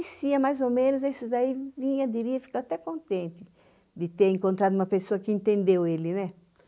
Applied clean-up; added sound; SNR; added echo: none; none; none; none.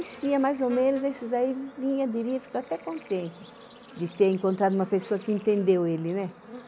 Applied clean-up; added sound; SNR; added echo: none; Bird / Insect; 20 dB; none.